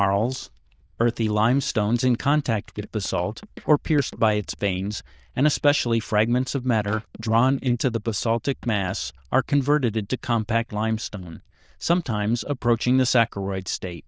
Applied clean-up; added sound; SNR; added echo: neural diffusion model UNIVERSE++.